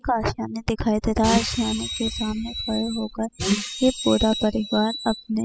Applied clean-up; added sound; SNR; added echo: classical method spectral subtraction.